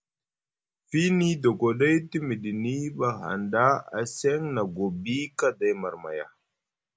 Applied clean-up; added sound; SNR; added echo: none; none; none; none.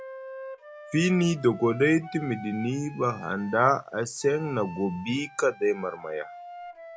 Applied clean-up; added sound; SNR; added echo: none; Wind instrument, woodwind instrument; 16 dB; none.